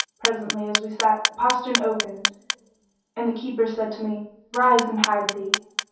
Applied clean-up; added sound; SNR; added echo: none; Clock; 4 dB; reverberation time 0.6 s.